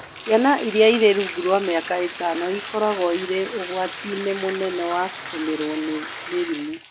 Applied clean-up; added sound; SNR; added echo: none; Bathtub (filling or washing); 10 dB; none.